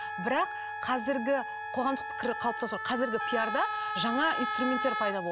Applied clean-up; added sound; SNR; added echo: none; Wind instrument, woodwind instrument + Trumpet; 3 dB; none.